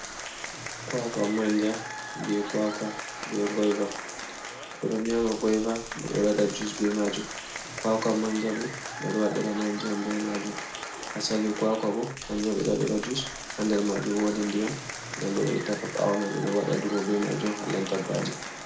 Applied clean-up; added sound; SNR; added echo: none; Applause / Crowd; 9 dB; reverberation time 0.4 s.